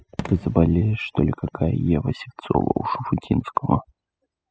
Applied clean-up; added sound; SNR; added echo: classical method spectral subtraction.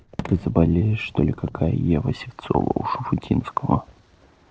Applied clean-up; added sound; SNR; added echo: neural separator model SepFormer DNS4.